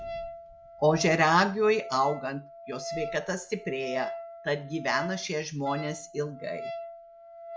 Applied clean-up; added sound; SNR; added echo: none; Wind instrument, woodwind instrument; 10 dB; none.